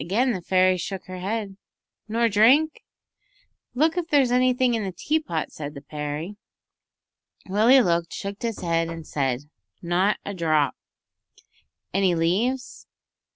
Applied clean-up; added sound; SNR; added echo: none; Knock; 19 dB; none.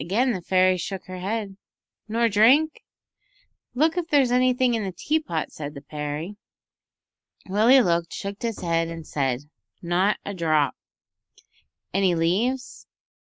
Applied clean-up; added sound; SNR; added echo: neural mask model Resemble Enhance denoiser.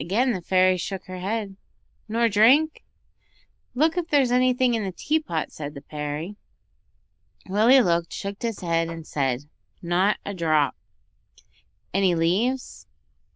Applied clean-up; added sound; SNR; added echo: neural diffusion model UNIVERSE++.